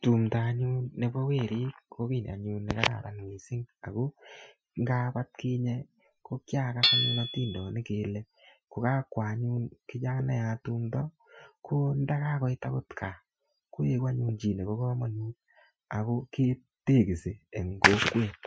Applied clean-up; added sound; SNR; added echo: classical method Wiener filter.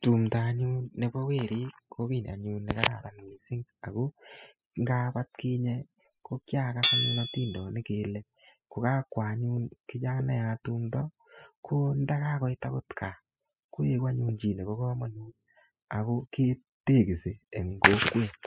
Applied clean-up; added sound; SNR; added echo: classical method spectral subtraction.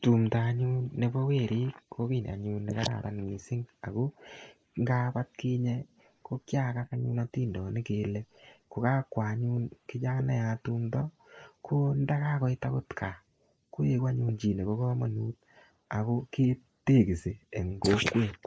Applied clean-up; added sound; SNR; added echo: neural mask model Resemble Enhance denoiser.